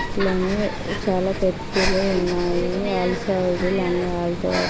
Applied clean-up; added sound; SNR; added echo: none; Breathing; 6 dB; none.